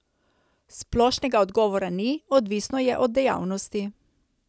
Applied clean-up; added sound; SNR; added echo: none; none; none; none.